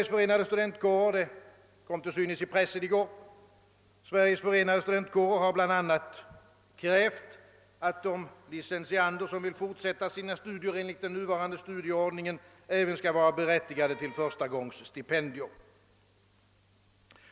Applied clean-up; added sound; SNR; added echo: none; Wind instrument, woodwind instrument; 20 dB; none.